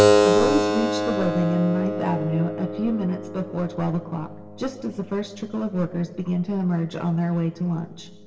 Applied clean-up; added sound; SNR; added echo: none; Keyboard (musical); 0 dB; reverberation time 1.0 s.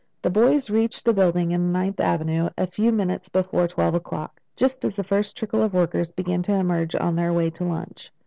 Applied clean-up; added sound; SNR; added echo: none; none; none; none.